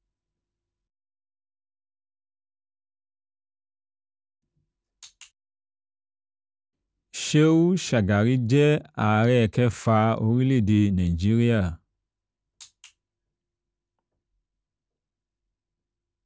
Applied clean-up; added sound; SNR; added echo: none; none; none; none.